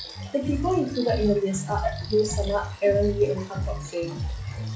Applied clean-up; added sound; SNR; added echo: classical method log-MMSE.